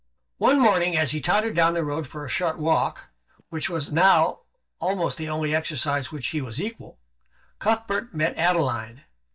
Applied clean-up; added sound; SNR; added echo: neural mask model DeepFilterNet 3.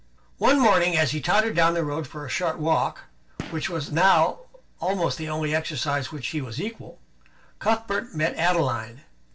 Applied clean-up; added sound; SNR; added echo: neural separator model SepFormer DNS4.